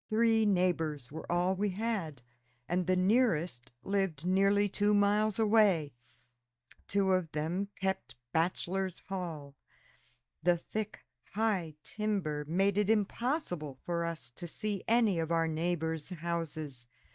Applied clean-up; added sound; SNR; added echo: neural mask model DeepFilterNet 3.